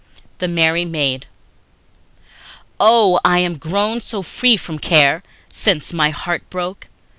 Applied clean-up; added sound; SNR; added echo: none; none; none; none.